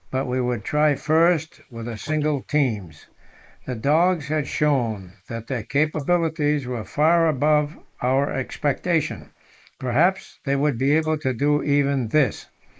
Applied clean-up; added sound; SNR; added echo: neural mask model Resemble Enhance denoiser.